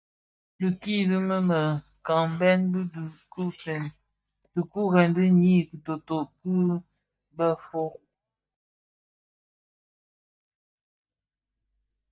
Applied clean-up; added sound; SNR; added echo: neural mask model DeepFilterNet 3.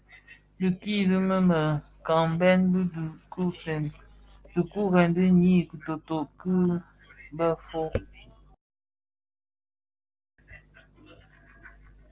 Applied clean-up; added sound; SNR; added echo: neural separator model SepFormer DNS4.